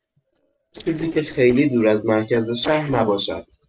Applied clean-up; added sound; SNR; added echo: neural separator model SepFormer DNS4.